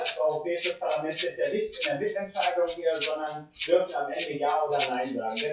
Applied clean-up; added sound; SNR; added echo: classical method WPE with log-MMSE.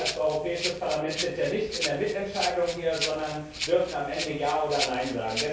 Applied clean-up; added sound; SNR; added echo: none; Rattle (instrument); 7 dB; reverberation time 0.6 s.